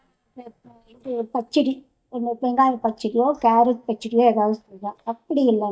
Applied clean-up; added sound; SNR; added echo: neural mask model DeepFilterNet 3.